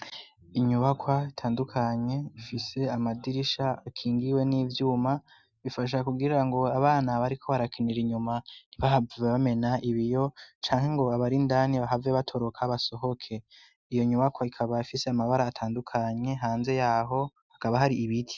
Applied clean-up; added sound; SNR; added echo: none; none; none; none.